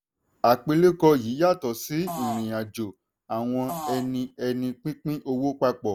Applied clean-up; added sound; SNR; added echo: none; Fart; 9 dB; none.